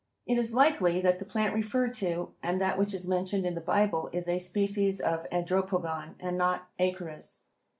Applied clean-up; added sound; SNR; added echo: none; none; none; none.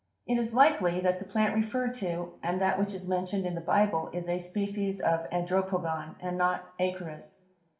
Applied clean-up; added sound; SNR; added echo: none; none; none; reverberation time 0.7 s.